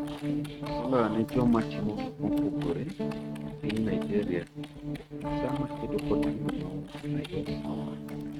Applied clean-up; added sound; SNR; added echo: neural mask model RNNoise.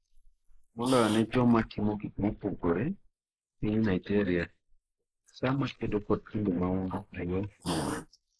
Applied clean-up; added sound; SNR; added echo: neural mask model Resemble Enhance denoiser.